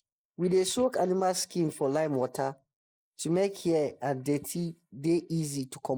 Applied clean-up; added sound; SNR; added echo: neural mask model Resemble Enhance denoiser.